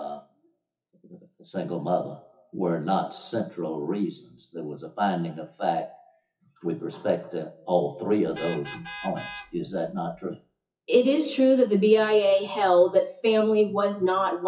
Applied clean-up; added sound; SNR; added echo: classical method WPE with log-MMSE.